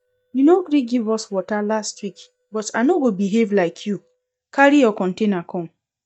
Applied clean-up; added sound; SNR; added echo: neural mask model DeepFilterNet 3.